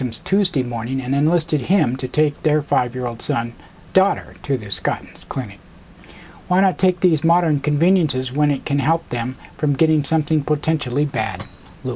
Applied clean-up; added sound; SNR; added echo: none; none; none; none.